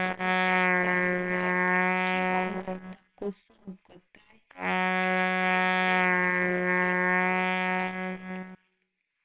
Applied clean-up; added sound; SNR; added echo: neural separator model SepFormer WHAMR!.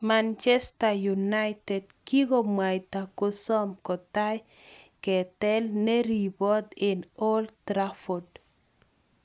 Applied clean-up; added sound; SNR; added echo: none; none; none; none.